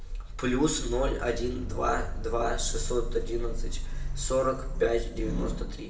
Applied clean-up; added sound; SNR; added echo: none; Sliding door; 1 dB; reverberation time 0.6 s.